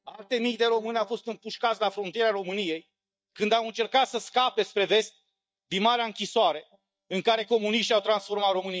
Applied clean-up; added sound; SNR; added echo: neural mask model DeepFilterNet 3.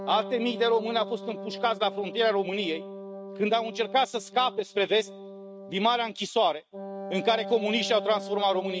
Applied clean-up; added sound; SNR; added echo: neural mask model RNNoise.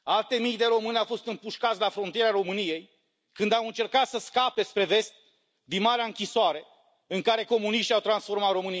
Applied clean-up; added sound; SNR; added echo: none; none; none; none.